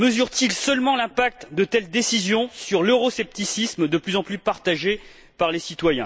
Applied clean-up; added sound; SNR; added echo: none; none; none; none.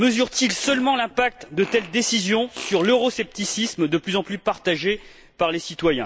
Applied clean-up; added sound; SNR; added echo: none; Fart; 19 dB; none.